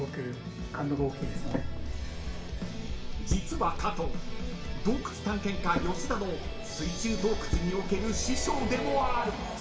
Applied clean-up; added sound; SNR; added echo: none; Drawer open or close; 2 dB; reverberation time 0.7 s.